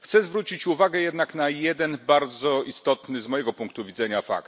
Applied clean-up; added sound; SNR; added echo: none; none; none; none.